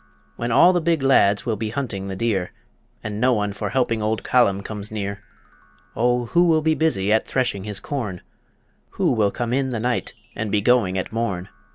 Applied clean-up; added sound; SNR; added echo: none; Chime; 11 dB; none.